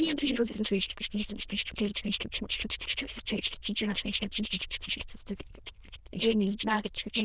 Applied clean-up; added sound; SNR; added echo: neural diffusion model UNIVERSE++.